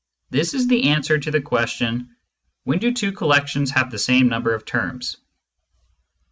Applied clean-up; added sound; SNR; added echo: none; none; none; none.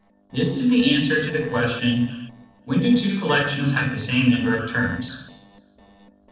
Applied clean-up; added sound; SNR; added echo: neural separator model SepFormer DNS4.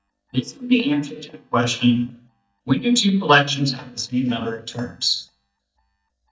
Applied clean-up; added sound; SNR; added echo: neural mask model DeepFilterNet 3.